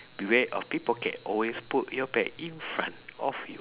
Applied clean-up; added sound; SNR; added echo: none; none; none; none.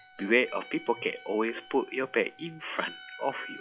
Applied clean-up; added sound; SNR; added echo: classical method log-MMSE.